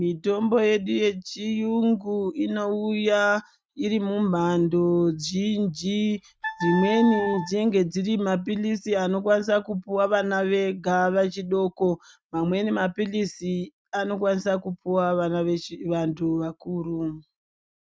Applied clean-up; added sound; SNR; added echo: neural mask model RNNoise.